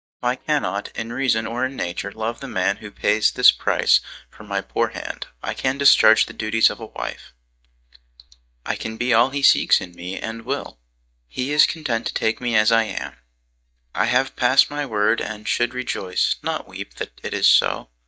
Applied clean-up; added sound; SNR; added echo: neural mask model DeepFilterNet 3.